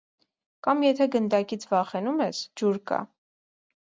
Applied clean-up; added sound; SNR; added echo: none; none; none; none.